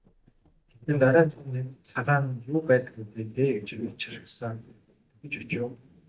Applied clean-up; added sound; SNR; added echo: neural mask model DeepFilterNet 3.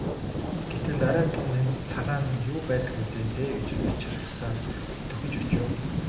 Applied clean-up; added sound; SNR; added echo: none; Thunder; 0 dB; reverberation time 0.7 s.